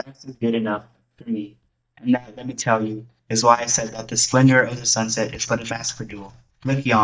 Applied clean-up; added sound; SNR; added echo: neural mask model DeepFilterNet 3.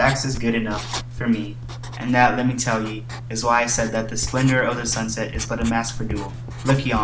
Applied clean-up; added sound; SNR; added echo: none; Writing; 8 dB; none.